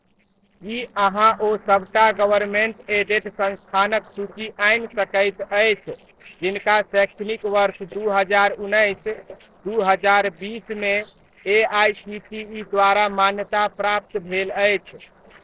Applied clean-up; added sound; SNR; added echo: neural separator model SepFormer DNS4.